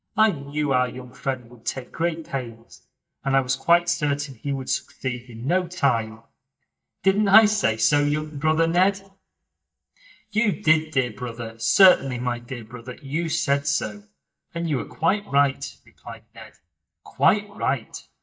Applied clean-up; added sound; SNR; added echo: neural mask model DeepFilterNet 3.